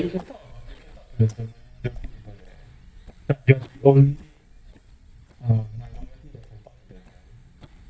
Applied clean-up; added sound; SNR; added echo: neural mask model DeepFilterNet 3.